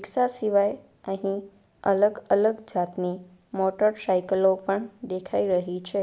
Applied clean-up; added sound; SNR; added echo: none; none; none; none.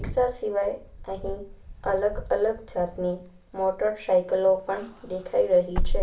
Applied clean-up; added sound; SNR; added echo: none; Wind / Car; 6 dB; reverberation time 0.3 s.